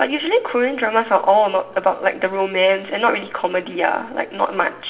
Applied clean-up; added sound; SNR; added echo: none; none; none; reverberation time 1.5 s.